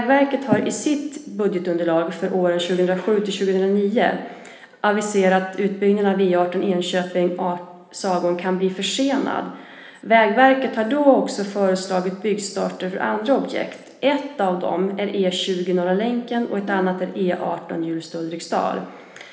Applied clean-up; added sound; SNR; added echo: none; Bowed string instrument; 18 dB; reverberation time 1.1 s.